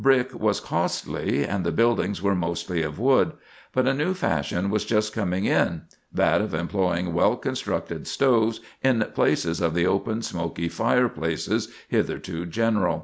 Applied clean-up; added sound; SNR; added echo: none; none; none; none.